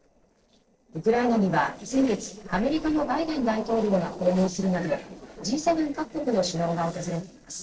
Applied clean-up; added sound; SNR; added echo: neural separator model SepFormer DNS4.